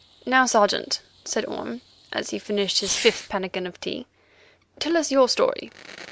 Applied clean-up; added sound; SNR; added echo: none; Fireworks; 16 dB; none.